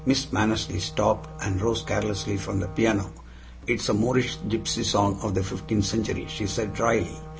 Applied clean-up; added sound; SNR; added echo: none; Wind instrument, woodwind instrument; 15 dB; none.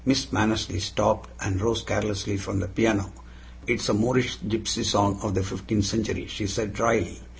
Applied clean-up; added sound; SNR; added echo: none; none; none; none.